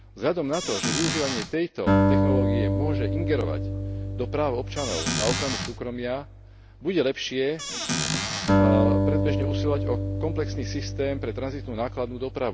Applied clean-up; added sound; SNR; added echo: none; Squeak / Cupboard open or close + Acoustic guitar; -3 dB; none.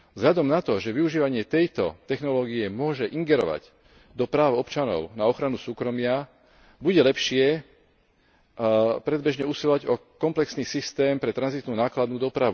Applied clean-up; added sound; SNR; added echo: none; none; none; none.